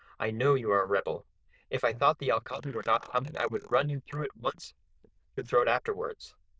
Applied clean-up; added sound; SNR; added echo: neural diffusion model UNIVERSE++.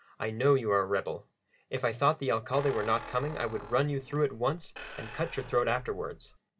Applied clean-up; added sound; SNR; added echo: none; Squeak; 15 dB; none.